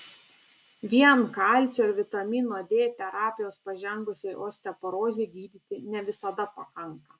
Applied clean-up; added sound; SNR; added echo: none; none; none; none.